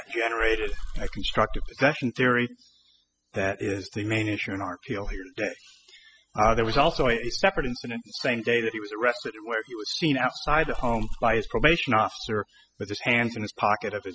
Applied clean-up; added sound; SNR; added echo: classical method spectral subtraction.